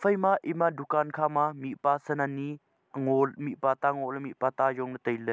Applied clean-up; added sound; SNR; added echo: none; none; none; none.